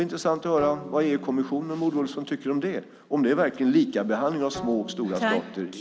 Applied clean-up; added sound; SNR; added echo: none; Bowed string instrument; 18 dB; none.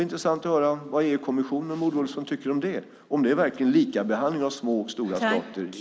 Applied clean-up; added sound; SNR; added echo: none; none; none; none.